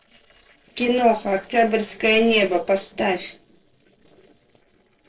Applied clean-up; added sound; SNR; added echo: neural separator model SepFormer DNS4.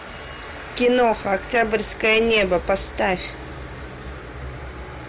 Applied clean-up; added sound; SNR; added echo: none; none; none; none.